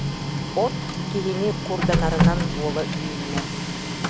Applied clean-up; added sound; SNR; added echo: none; Printer; -4 dB; none.